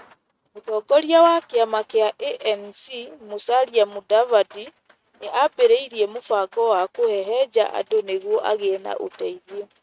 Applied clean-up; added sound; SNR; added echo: neural mask model RNNoise.